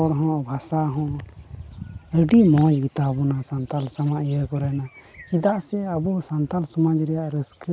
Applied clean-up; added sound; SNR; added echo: none; none; none; none.